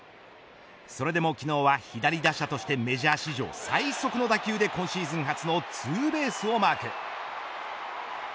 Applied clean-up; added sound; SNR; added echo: none; none; none; none.